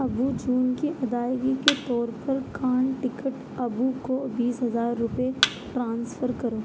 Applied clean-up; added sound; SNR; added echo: none; Thump, thud; 4 dB; none.